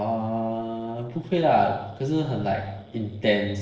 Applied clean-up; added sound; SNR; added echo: neural separator model SepFormer DNS4.